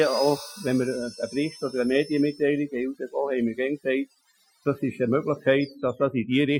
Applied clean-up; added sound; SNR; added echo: classical method Wiener filter.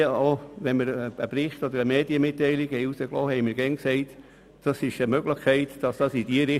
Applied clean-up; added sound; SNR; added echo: none; none; none; none.